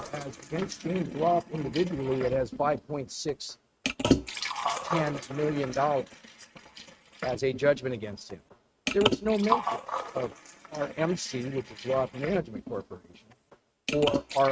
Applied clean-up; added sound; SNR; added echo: neural mask model RNNoise.